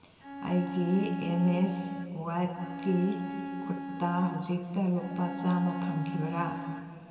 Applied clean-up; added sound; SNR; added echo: none; Bowed string instrument; 9 dB; reverberation time 2.6 s.